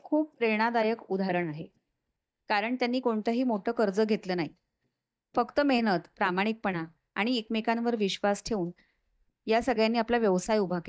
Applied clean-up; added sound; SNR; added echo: neural mask model DeepFilterNet 3.